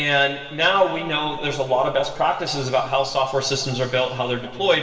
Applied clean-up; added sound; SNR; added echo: none; none; none; reverberation time 2.5 s.